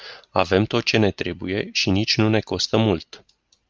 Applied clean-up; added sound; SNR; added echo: none; none; none; none.